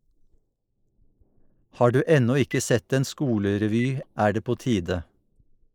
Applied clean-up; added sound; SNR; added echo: neural mask model Resemble Enhance denoiser.